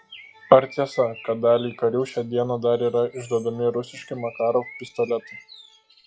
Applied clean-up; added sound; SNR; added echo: classical method log-MMSE.